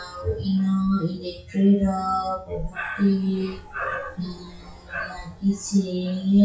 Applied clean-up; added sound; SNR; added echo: classical method WPE with log-MMSE.